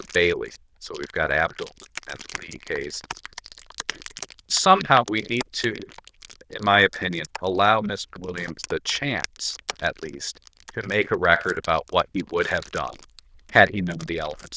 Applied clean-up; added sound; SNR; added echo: neural diffusion model UNIVERSE++.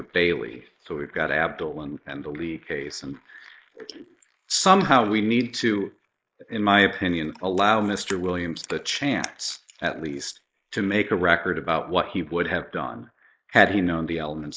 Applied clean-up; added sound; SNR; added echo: neural mask model Resemble Enhance denoiser.